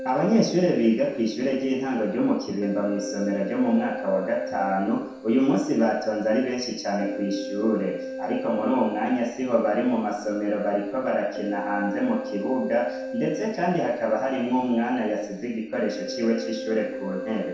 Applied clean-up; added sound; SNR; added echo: none; Keyboard (musical); 11 dB; reverberation time 0.7 s.